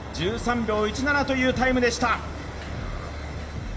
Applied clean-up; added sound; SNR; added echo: none; Sliding door; 13 dB; reverberation time 1.0 s.